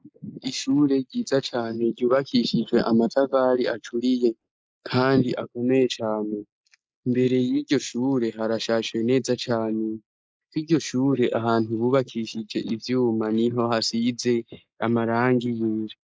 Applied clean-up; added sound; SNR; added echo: neural mask model Resemble Enhance denoiser.